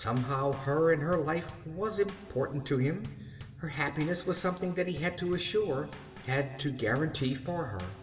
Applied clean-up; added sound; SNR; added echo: none; Bass drum / Snare drum / Drum kit; 17 dB; reverberation time 1.9 s.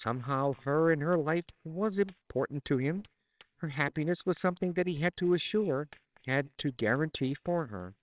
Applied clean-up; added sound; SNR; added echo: neural separator model SepFormer WHAMR!.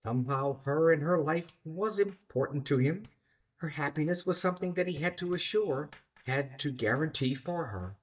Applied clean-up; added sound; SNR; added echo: neural mask model DeepFilterNet 3.